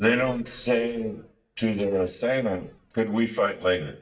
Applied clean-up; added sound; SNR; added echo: neural mask model DeepFilterNet 3.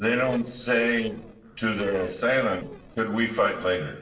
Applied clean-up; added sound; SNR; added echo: neural separator model SepFormer DNS4.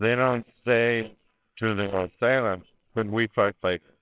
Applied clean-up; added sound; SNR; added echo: neural separator model SepFormer WHAMR!.